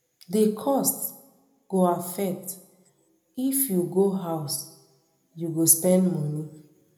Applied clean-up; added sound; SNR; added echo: none; none; none; reverberation time 0.7 s.